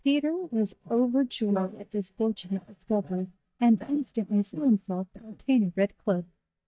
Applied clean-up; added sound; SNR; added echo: neural mask model DeepFilterNet 3.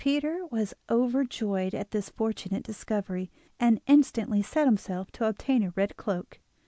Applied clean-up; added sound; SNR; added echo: none; none; none; none.